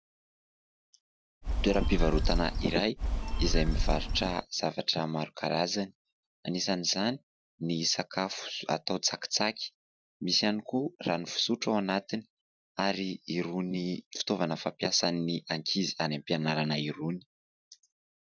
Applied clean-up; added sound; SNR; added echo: none; Telephone; -3 dB; none.